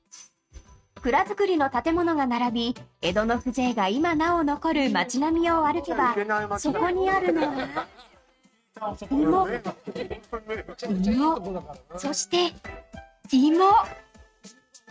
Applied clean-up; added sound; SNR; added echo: neural mask model RNNoise.